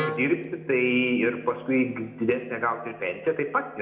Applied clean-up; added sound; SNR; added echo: none; Wind instrument, woodwind instrument; 13 dB; reverberation time 0.6 s.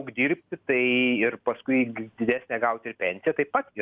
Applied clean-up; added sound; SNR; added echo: none; none; none; none.